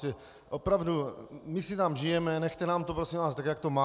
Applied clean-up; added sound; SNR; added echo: none; none; none; none.